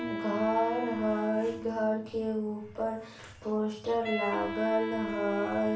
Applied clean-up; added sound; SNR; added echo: none; Wind instrument, woodwind instrument; 8 dB; reverberation time 0.4 s.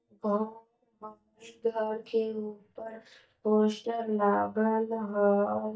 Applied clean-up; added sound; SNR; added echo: neural mask model DeepFilterNet 3.